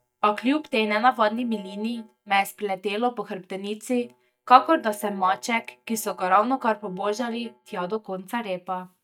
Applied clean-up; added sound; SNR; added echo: neural mask model DeepFilterNet 3.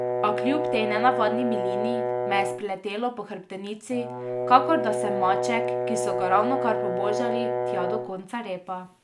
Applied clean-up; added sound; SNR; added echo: none; Brass instrument; 1 dB; none.